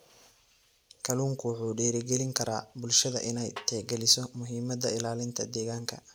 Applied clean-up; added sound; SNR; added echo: none; Snare drum; 18 dB; none.